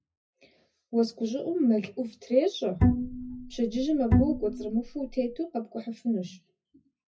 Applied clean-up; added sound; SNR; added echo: classical method WPE with log-MMSE.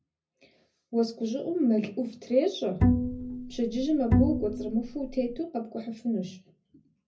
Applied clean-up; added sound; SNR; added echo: none; Bowed string instrument; -2 dB; reverberation time 0.4 s.